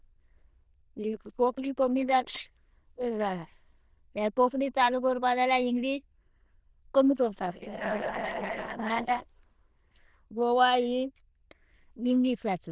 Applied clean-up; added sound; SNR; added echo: neural diffusion model UNIVERSE++.